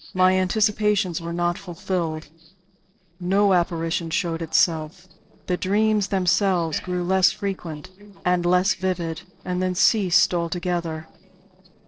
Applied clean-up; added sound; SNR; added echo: neural separator model SepFormer DNS4.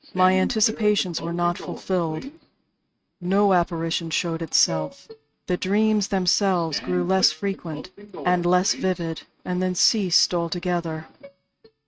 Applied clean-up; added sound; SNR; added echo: neural mask model RNNoise.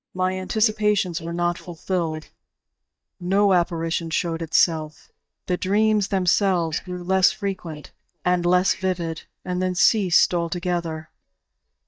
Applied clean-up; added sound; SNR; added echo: neural mask model DeepFilterNet 3.